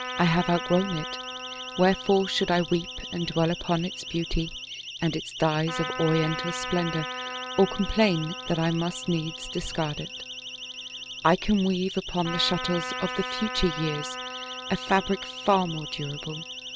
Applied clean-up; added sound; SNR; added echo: none; Siren + Trumpet; 9 dB; none.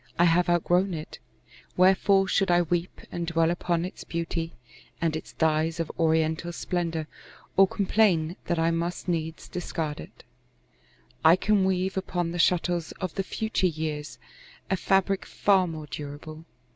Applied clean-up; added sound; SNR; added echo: none; none; none; none.